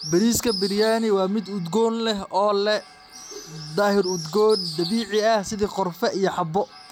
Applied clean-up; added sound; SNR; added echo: none; Bird; 15 dB; none.